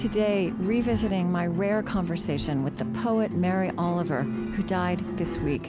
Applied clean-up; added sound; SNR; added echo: none; Chime + Motorcycle; 14 dB; none.